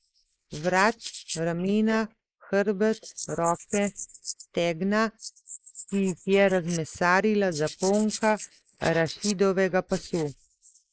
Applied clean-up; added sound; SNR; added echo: neural mask model Resemble Enhance denoiser.